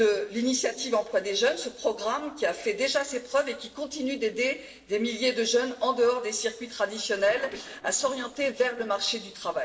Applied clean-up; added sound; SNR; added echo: neural separator model SepFormer DNS4.